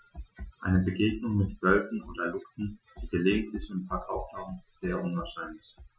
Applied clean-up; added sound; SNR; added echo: classical method Wiener filter.